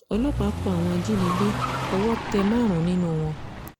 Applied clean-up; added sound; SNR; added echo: none; Car; 5 dB; none.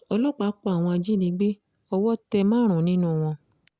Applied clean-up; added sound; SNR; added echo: none; none; none; none.